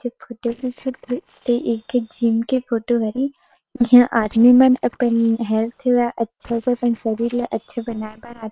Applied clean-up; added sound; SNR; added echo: neural separator model SepFormer WHAM!.